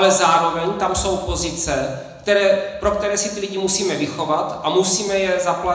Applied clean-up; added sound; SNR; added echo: none; none; none; reverberation time 0.9 s.